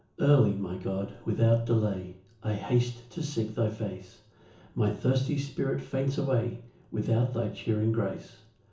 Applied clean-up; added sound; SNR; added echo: none; none; none; reverberation time 0.7 s.